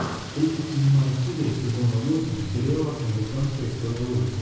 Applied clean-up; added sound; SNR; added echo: none; Rain; 15 dB; reverberation time 0.9 s.